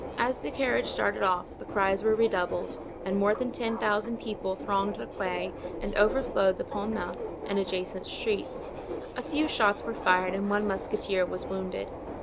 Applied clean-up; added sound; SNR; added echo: none; Subway, metro, underground; 9 dB; none.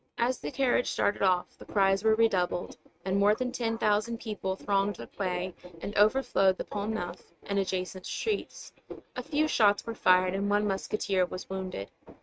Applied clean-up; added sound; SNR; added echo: neural mask model RNNoise.